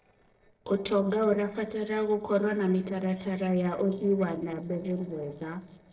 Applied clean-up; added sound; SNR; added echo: neural separator model SepFormer DNS4.